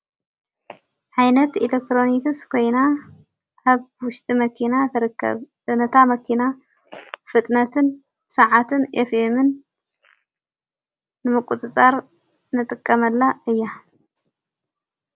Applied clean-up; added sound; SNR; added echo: none; none; none; none.